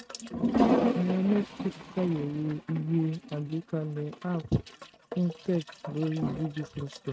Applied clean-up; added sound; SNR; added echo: neural mask model RNNoise.